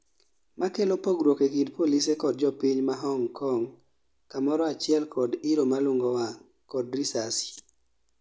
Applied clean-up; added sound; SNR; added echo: none; none; none; none.